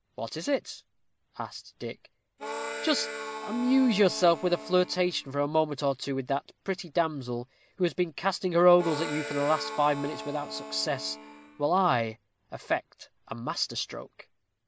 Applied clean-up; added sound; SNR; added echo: none; Harmonica; 10 dB; none.